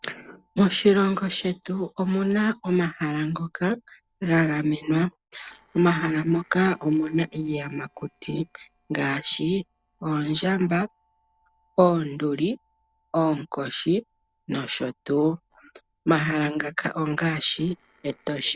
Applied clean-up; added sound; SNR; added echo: neural separator model SepFormer DNS4.